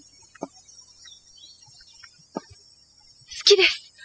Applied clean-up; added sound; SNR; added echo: classical method spectral subtraction.